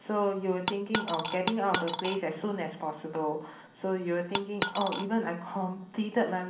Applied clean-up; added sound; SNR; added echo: none; Coin (dropping); 3 dB; reverberation time 0.6 s.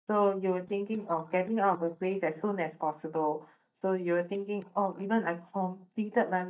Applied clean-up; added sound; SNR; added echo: neural mask model DeepFilterNet 3.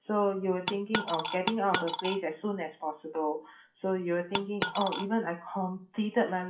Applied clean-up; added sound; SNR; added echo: classical method WPE with log-MMSE.